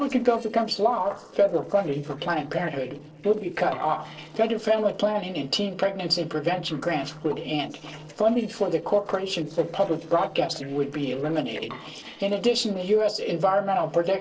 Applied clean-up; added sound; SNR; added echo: neural separator model SepFormer DNS4.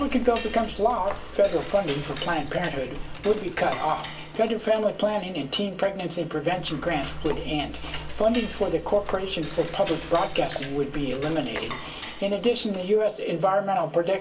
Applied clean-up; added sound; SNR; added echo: none; Cutlery, silverware / Dishes, pots, and pans; 10 dB; reverberation time 0.2 s.